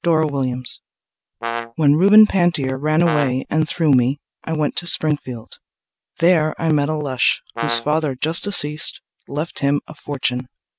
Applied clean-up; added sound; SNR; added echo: none; Brass instrument; 10 dB; none.